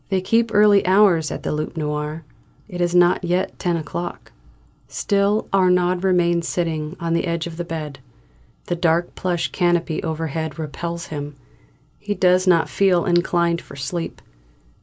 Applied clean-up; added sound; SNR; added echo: none; none; none; none.